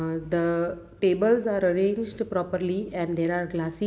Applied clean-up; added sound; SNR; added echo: none; none; none; none.